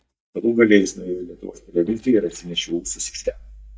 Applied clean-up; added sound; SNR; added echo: neural mask model DeepFilterNet 3.